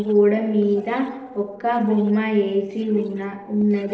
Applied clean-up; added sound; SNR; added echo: neural separator model SepFormer DNS4.